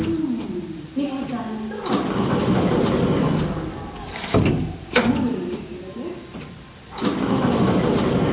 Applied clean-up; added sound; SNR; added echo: none; Sliding door; -5 dB; reverberation time 1.1 s.